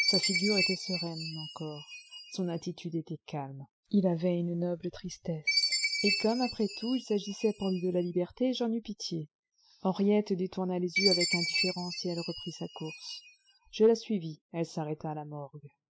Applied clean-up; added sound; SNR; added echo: classical method spectral subtraction.